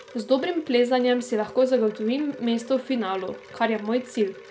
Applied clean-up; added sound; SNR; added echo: none; Wind chime; 20 dB; none.